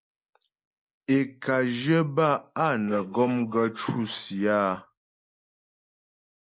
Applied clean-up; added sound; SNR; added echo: neural mask model Resemble Enhance denoiser.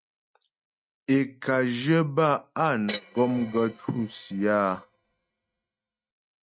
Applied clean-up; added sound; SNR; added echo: neural mask model RNNoise.